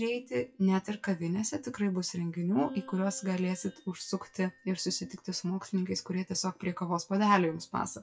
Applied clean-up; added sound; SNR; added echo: classical method WPE with log-MMSE.